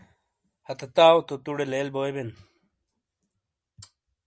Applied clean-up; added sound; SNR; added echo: none; none; none; none.